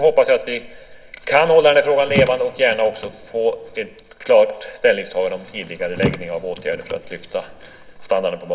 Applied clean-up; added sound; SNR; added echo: none; Car; 12 dB; reverberation time 1.1 s.